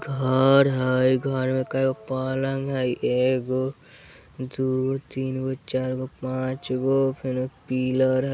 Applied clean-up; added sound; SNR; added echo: none; none; none; none.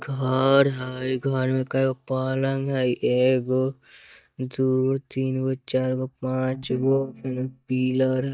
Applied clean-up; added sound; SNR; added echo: neural mask model DeepFilterNet 3.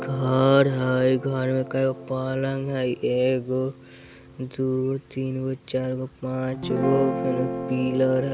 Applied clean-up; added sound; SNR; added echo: none; Guitar; 10 dB; none.